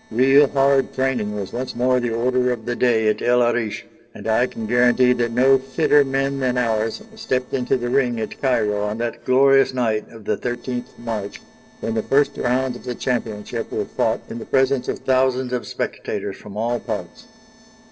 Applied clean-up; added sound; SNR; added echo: neural separator model SepFormer DNS4.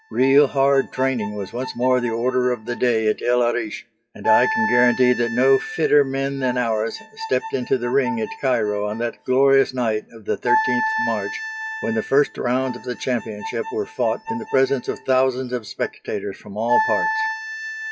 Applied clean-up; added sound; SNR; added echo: classical method WPE with log-MMSE.